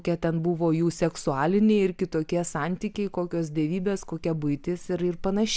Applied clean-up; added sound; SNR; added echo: none; none; none; none.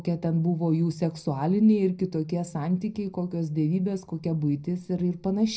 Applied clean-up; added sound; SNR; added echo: none; none; none; reverberation time 0.4 s.